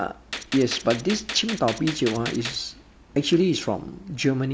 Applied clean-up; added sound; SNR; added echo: none; Gunshot, gunfire; 10 dB; none.